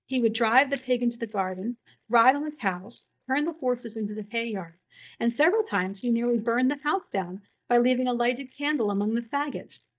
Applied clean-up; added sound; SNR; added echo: neural mask model DeepFilterNet 3.